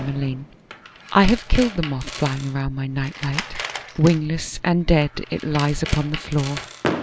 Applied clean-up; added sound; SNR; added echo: none; Tools + Fireworks; 11 dB; none.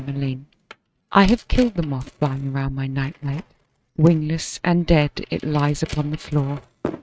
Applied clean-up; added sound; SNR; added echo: neural mask model RNNoise.